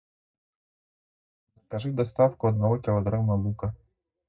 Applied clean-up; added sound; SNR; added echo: neural mask model DeepFilterNet 3.